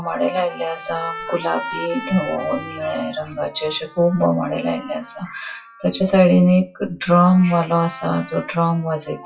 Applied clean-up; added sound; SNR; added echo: classical method WPE with log-MMSE.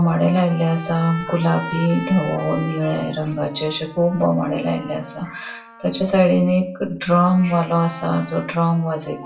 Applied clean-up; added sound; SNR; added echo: none; Trumpet; 16 dB; reverberation time 0.3 s.